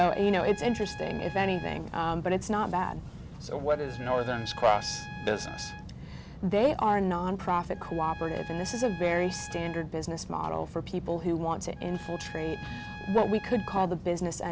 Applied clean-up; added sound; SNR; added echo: none; Trumpet; 17 dB; none.